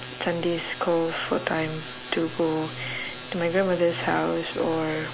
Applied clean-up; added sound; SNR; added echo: none; none; none; none.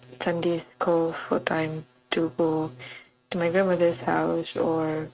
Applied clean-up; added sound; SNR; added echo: neural mask model RNNoise.